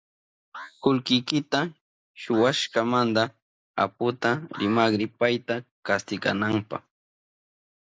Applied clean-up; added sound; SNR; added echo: neural mask model Resemble Enhance denoiser.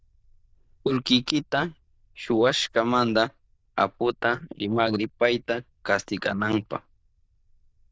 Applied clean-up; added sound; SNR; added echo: neural diffusion model UNIVERSE++.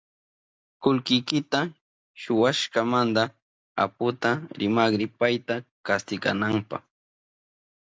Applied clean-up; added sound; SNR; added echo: none; none; none; none.